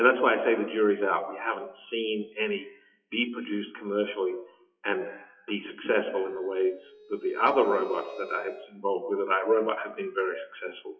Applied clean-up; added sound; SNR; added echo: classical method WPE with log-MMSE.